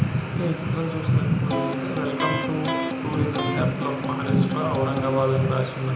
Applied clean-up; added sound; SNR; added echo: none; Electric guitar; 4 dB; reverberation time 0.8 s.